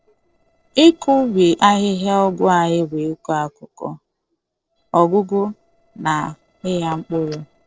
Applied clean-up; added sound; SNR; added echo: neural separator model SepFormer DNS4.